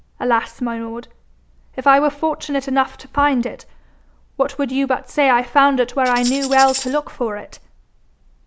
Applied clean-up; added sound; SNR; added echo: none; Tambourine; 10 dB; none.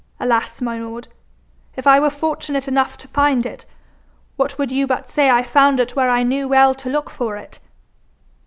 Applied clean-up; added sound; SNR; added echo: none; none; none; none.